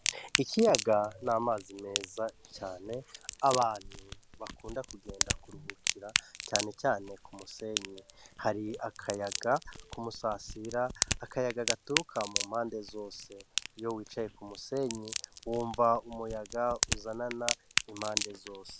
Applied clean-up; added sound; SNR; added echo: none; Crack; 4 dB; none.